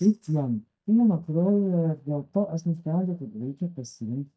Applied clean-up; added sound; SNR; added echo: neural mask model DeepFilterNet 3.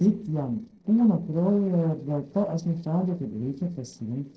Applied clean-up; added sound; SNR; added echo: neural separator model SepFormer DNS4.